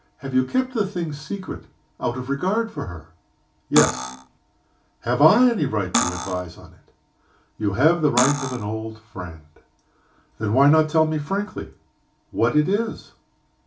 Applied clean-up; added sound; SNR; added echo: none; Cutlery, silverware; 1 dB; reverberation time 0.2 s.